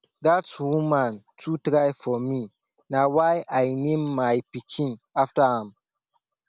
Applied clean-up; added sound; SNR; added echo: none; none; none; none.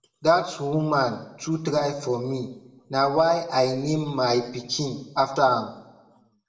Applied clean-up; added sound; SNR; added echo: none; none; none; reverberation time 0.7 s.